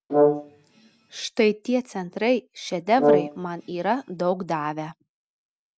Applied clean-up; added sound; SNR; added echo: none; Brass instrument; -3 dB; none.